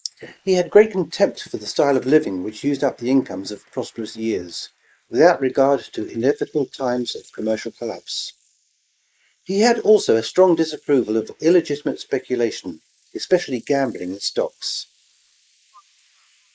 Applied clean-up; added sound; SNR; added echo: neural mask model Resemble Enhance denoiser.